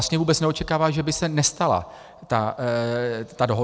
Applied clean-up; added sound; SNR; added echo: none; none; none; none.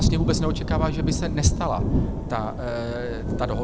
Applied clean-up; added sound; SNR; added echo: none; Thunder / Rain; -4 dB; none.